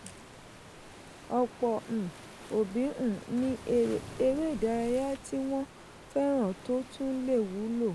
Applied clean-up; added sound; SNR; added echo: none; Waves, surf; 16 dB; none.